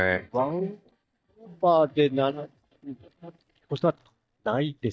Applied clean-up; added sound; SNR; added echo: neural mask model DeepFilterNet 3.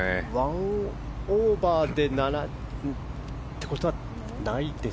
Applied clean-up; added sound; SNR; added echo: none; none; none; none.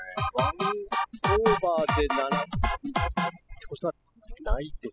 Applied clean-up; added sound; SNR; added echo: classical method spectral subtraction.